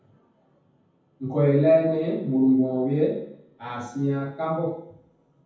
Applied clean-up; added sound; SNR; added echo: none; none; none; reverberation time 0.7 s.